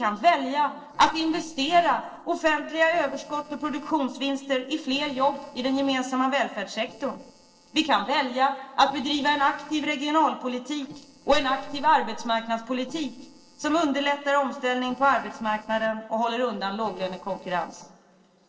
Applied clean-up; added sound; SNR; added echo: neural separator model SepFormer DNS4.